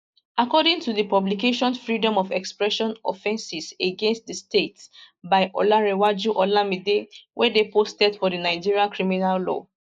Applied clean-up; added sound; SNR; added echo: neural mask model Resemble Enhance denoiser.